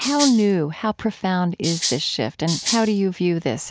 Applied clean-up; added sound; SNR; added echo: none; Rattle (instrument); 7 dB; none.